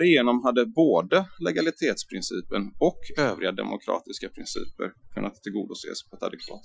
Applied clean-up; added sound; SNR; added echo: classical method Wiener filter.